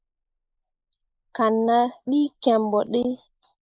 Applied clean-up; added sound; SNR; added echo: neural mask model Resemble Enhance denoiser.